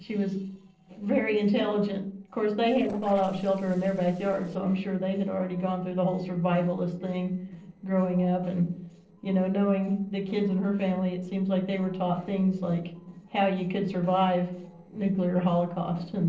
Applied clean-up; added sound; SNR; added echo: neural separator model SepFormer DNS4.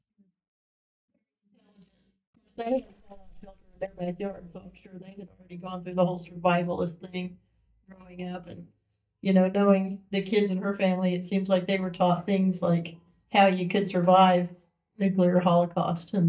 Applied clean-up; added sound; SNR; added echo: neural mask model DeepFilterNet 3.